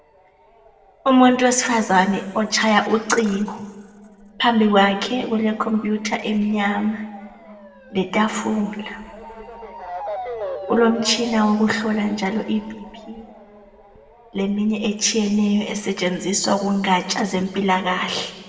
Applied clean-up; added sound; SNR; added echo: none; Motor vehicle (road) / Siren; 17 dB; reverberation time 1.4 s.